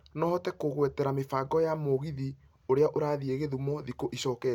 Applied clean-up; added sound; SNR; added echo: none; none; none; none.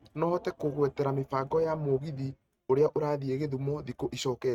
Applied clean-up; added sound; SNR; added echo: neural mask model RNNoise.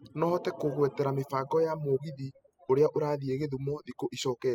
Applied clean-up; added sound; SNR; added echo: classical method spectral subtraction.